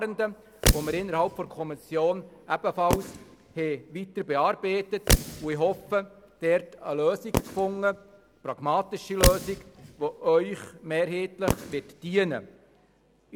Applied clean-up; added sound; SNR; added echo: none; Fireworks; 3 dB; none.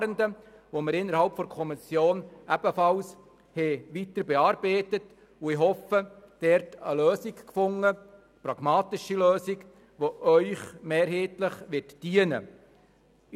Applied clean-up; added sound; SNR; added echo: none; none; none; none.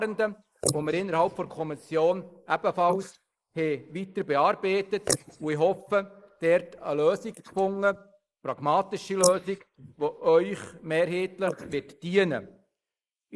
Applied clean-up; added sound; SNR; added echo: neural mask model Resemble Enhance denoiser.